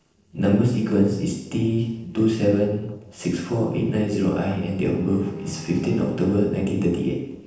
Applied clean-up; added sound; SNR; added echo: neural separator model SepFormer DNS4.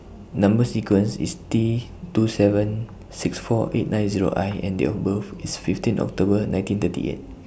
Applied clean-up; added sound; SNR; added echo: none; none; none; none.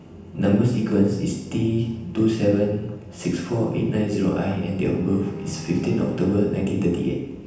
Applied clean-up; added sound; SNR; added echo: none; Bowed string instrument; 18 dB; reverberation time 0.9 s.